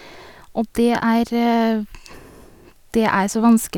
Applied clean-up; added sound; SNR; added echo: none; none; none; none.